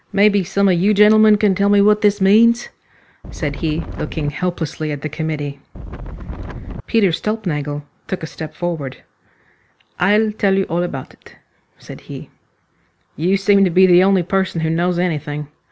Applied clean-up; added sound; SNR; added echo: none; Wind; 9 dB; none.